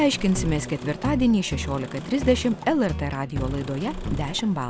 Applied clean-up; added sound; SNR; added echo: none; Engine / Car + Subway, metro, underground; 15 dB; none.